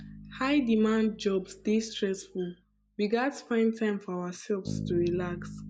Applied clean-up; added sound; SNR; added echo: none; Bass guitar; 13 dB; none.